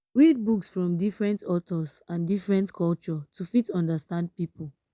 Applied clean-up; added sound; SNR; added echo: none; none; none; none.